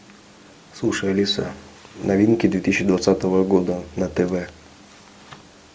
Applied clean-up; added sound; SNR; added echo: none; none; none; none.